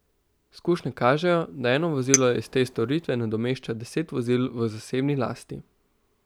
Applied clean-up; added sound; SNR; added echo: none; Chink, clink; 6 dB; none.